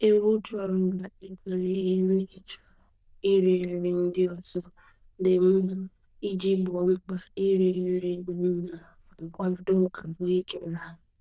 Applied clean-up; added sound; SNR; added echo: neural diffusion model UNIVERSE++.